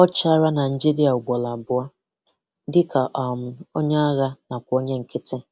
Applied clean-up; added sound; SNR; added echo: none; none; none; none.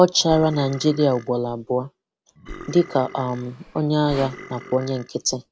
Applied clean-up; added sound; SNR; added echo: none; Burping, eructation + Sawing; 17 dB; none.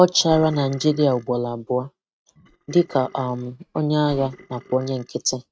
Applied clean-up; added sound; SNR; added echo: neural mask model RNNoise.